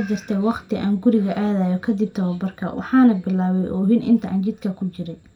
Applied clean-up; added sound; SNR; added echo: none; none; none; reverberation time 0.2 s.